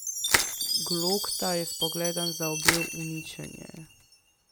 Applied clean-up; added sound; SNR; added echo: none; Crushing + Chime; -4 dB; none.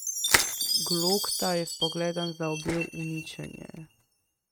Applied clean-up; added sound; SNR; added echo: neural mask model RNNoise.